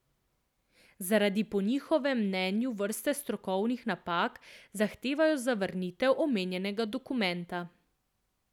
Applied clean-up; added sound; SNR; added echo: none; none; none; none.